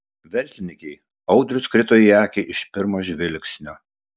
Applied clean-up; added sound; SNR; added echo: none; none; none; none.